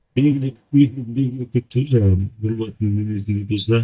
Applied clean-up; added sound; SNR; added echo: neural mask model DeepFilterNet 3.